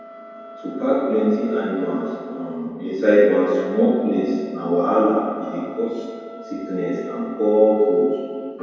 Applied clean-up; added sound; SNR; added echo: none; Wind instrument, woodwind instrument; 20 dB; reverberation time 2.2 s.